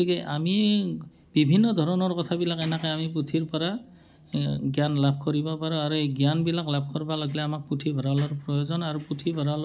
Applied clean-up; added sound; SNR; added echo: none; none; none; none.